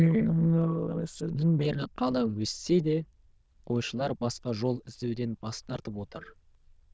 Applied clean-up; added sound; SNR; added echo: neural diffusion model UNIVERSE++.